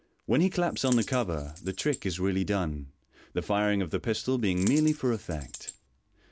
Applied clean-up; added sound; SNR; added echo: none; Coin (dropping); 15 dB; none.